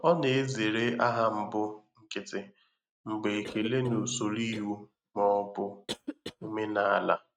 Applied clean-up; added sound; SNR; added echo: neural mask model RNNoise.